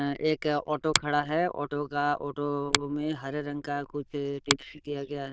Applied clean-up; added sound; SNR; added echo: neural diffusion model UNIVERSE++.